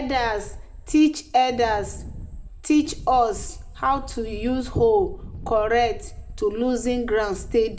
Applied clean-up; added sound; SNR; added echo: none; Wind; 13 dB; reverberation time 0.4 s.